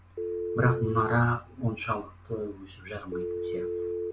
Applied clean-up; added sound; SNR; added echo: none; Telephone; 5 dB; none.